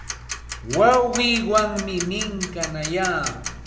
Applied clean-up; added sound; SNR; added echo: none; Tick-tock; 10 dB; reverberation time 0.5 s.